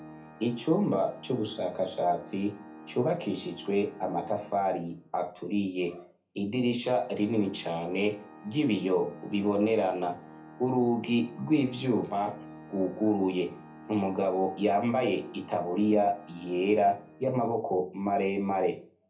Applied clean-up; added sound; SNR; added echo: none; Organ; 20 dB; reverberation time 0.3 s.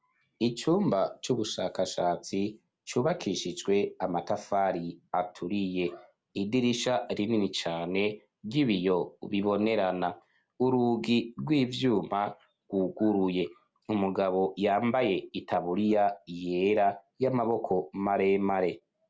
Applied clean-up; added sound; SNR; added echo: none; none; none; none.